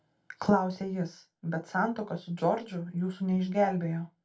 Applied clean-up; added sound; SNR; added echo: none; none; none; reverberation time 0.2 s.